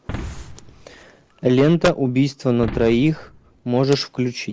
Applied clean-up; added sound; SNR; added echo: none; Boom; 14 dB; none.